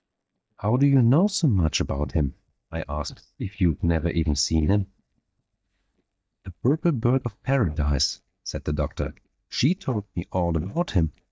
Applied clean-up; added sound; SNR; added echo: neural mask model DeepFilterNet 3.